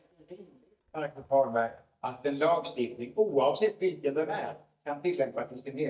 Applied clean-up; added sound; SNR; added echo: neural mask model DeepFilterNet 3.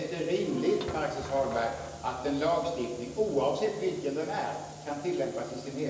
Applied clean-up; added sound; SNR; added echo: none; Squeak / Thump, thud; 13 dB; reverberation time 1.0 s.